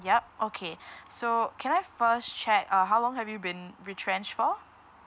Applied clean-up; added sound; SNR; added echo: none; none; none; none.